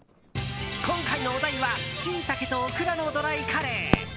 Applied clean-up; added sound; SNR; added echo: none; Fireworks; 8 dB; none.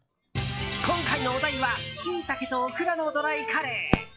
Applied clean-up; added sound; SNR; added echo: classical method log-MMSE.